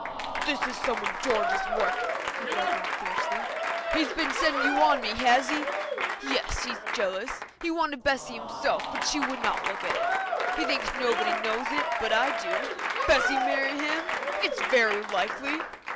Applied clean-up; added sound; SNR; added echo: none; Applause / Crowd; 0 dB; none.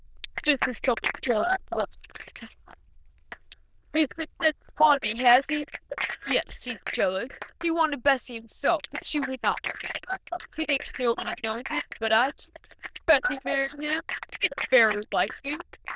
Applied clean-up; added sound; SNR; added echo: neural diffusion model UNIVERSE++.